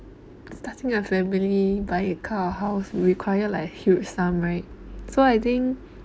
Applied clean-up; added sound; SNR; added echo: none; none; none; none.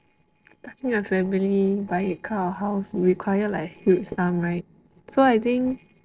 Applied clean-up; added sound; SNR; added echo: neural separator model SepFormer DNS4.